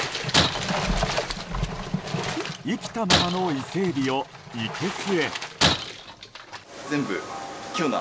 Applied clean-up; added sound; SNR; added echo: none; Shatter; 2 dB; none.